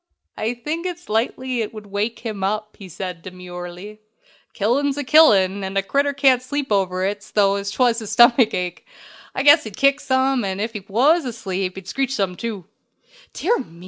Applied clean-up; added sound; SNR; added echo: none; none; none; none.